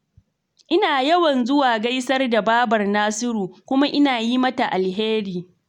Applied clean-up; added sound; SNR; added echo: none; none; none; none.